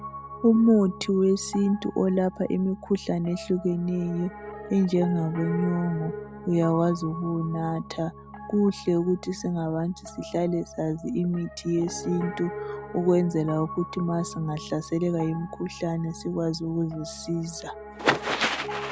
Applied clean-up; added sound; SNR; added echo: none; Piano; 13 dB; none.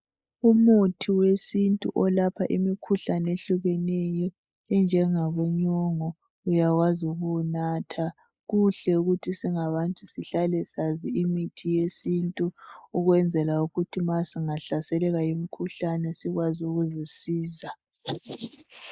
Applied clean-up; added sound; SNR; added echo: neural mask model Resemble Enhance denoiser.